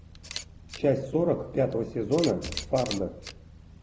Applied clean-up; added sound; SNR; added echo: none; Camera; 14 dB; none.